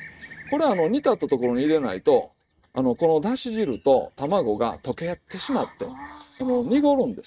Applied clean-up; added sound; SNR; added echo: neural mask model RNNoise.